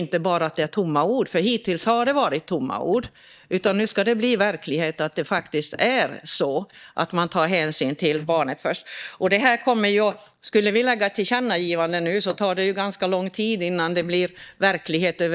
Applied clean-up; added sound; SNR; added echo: neural mask model DeepFilterNet 3.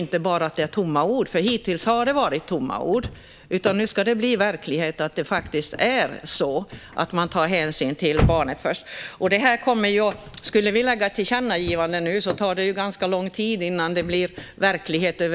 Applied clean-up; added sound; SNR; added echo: none; Slam / Car; 13 dB; none.